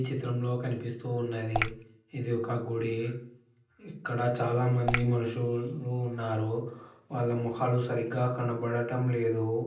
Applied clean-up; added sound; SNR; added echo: none; Drip / Water; 0 dB; reverberation time 0.6 s.